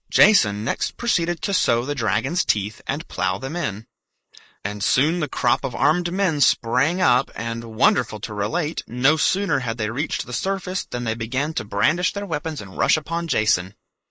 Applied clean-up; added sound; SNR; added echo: neural mask model Resemble Enhance denoiser.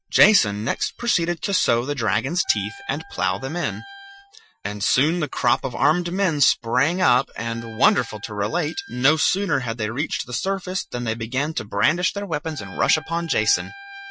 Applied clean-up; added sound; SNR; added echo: classical method Wiener filter.